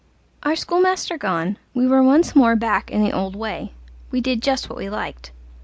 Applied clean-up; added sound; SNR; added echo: none; none; none; none.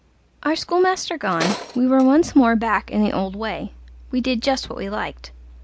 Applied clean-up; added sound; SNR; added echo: none; Tools; 11 dB; none.